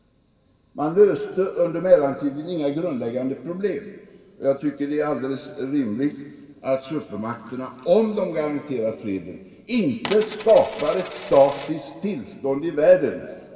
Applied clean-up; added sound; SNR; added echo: none; Coin (dropping); 10 dB; reverberation time 1.8 s.